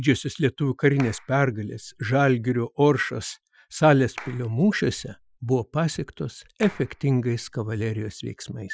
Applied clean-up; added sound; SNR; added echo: classical method Wiener filter.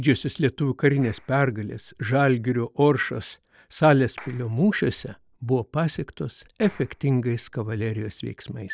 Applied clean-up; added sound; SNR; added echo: neural separator model SepFormer DNS4.